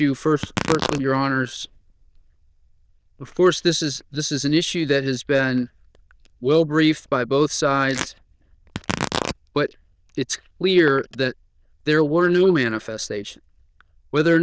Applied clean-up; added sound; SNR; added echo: neural diffusion model UNIVERSE++.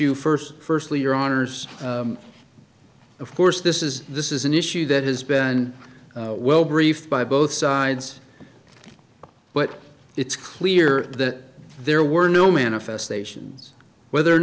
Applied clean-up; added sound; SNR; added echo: none; none; none; none.